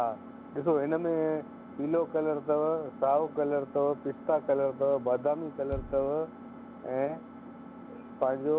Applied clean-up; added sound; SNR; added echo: none; Bass drum + Engine; 15 dB; none.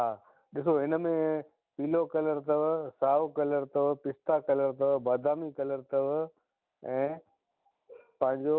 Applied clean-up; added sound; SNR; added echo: none; none; none; none.